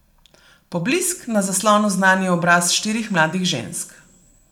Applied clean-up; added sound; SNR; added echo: none; none; none; reverberation time 0.4 s.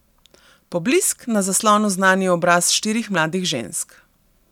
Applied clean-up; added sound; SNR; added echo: none; none; none; none.